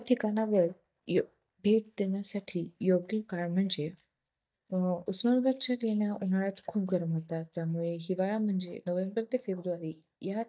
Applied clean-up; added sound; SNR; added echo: neural mask model DeepFilterNet 3.